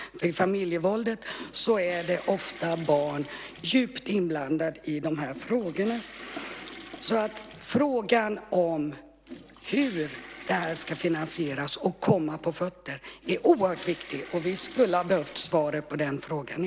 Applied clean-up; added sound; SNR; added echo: none; Toilet flush / Water; 19 dB; none.